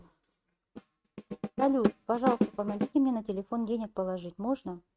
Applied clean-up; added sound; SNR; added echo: neural mask model RNNoise.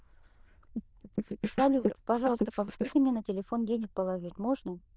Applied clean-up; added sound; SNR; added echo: neural diffusion model UNIVERSE++.